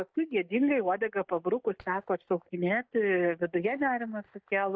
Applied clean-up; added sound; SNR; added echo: neural mask model DeepFilterNet 3.